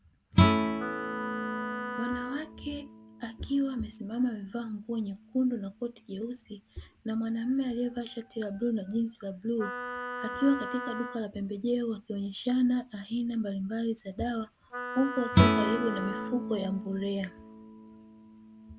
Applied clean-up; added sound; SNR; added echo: none; Wind instrument, woodwind instrument + Guitar; 1 dB; none.